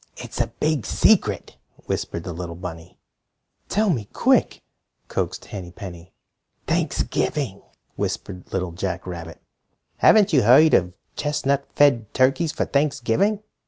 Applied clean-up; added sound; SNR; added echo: none; none; none; none.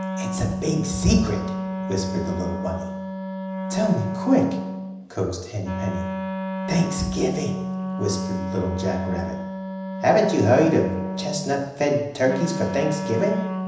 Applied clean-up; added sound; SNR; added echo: none; Wind instrument, woodwind instrument; 4 dB; reverberation time 0.9 s.